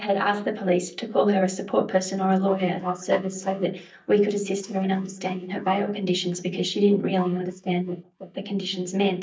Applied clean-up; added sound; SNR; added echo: neural mask model DeepFilterNet 3.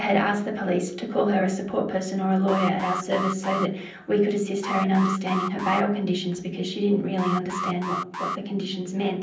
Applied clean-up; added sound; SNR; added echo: none; Alarm; 7 dB; reverberation time 0.6 s.